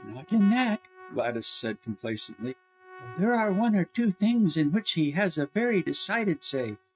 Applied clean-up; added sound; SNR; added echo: neural mask model RNNoise.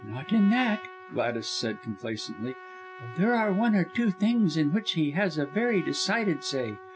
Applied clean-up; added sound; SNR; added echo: none; Trumpet; 17 dB; none.